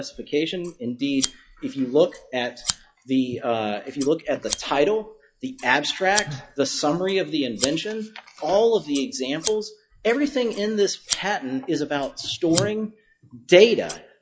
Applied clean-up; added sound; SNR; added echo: classical method log-MMSE.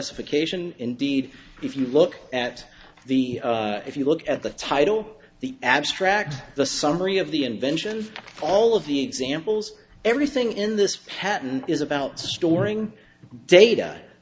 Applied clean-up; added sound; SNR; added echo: none; none; none; none.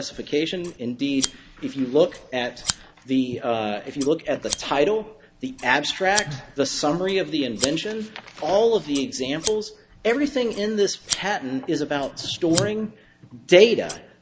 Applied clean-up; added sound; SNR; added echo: none; Scissors; 13 dB; none.